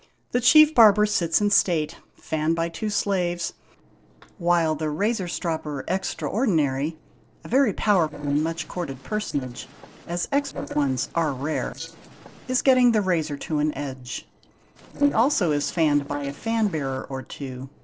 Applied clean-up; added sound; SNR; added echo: neural separator model SepFormer DNS4.